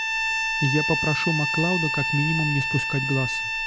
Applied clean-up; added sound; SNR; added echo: none; Bowed string instrument; -1 dB; none.